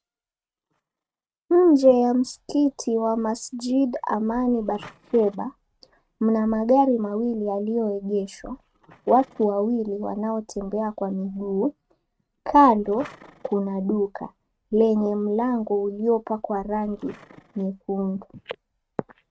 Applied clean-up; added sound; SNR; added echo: neural mask model RNNoise.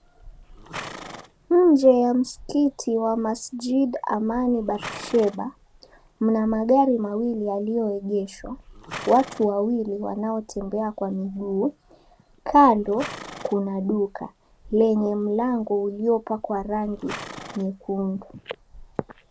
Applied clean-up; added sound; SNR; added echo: none; Livestock, farm animals, working animals; 19 dB; none.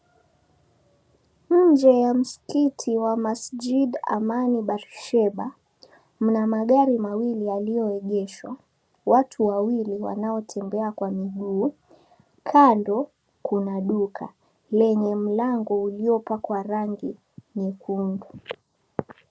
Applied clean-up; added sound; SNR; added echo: none; none; none; none.